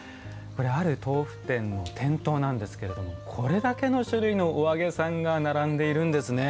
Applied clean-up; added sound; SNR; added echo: none; none; none; none.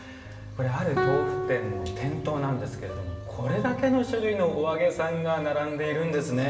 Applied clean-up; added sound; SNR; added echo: none; Guitar; 6 dB; reverberation time 1.2 s.